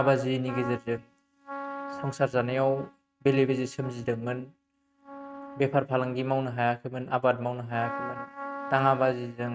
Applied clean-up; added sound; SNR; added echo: neural mask model RNNoise.